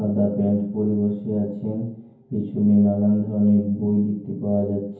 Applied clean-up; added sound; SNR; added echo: none; none; none; reverberation time 0.9 s.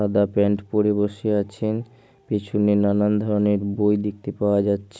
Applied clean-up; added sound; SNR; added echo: none; none; none; none.